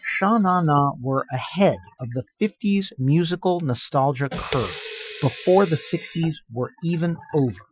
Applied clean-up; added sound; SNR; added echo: classical method Wiener filter.